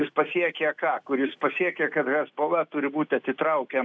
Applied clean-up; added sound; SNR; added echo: none; none; none; none.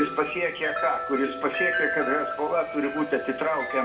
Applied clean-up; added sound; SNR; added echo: none; Wind chime; 4 dB; reverberation time 0.6 s.